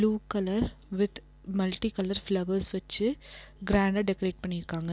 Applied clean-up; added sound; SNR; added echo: none; none; none; none.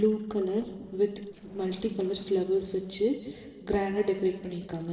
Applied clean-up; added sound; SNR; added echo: neural separator model SepFormer DNS4.